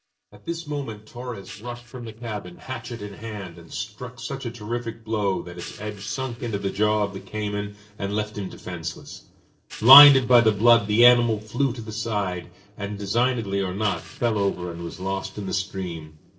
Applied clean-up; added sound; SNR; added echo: neural separator model SepFormer DNS4.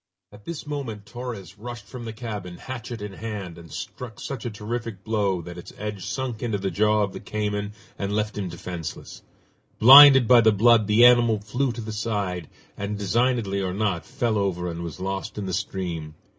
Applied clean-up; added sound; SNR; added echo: none; none; none; none.